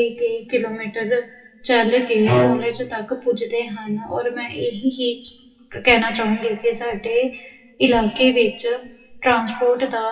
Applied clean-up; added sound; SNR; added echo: classical method WPE with log-MMSE.